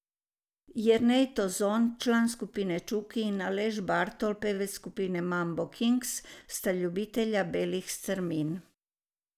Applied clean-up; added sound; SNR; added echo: none; none; none; none.